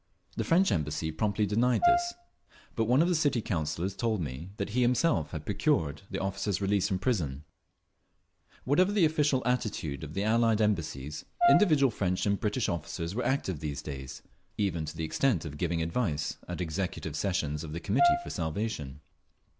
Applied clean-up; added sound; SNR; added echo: none; Brass instrument; 2 dB; none.